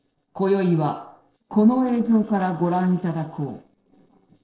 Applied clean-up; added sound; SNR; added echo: neural separator model SepFormer DNS4.